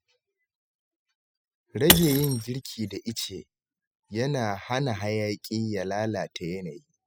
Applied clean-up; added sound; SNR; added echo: classical method spectral subtraction.